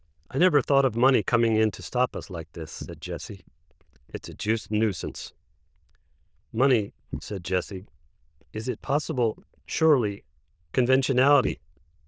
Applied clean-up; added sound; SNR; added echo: neural diffusion model UNIVERSE++.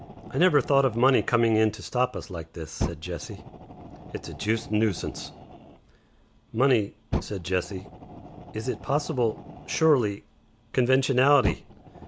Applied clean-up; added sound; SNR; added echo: none; Fire; 12 dB; none.